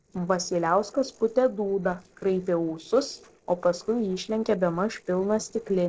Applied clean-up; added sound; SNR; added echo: neural separator model SepFormer DNS4.